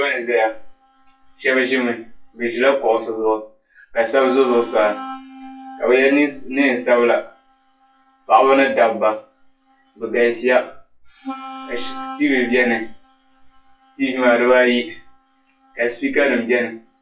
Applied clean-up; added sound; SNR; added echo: classical method WPE with log-MMSE.